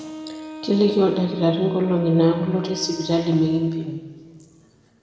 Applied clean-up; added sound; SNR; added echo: none; Wind instrument, woodwind instrument; 15 dB; reverberation time 1.5 s.